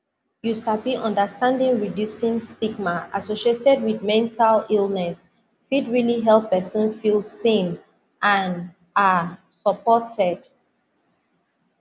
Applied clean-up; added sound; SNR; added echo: none; none; none; none.